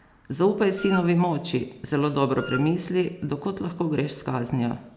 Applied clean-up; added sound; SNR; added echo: none; Wind instrument, woodwind instrument; 11 dB; none.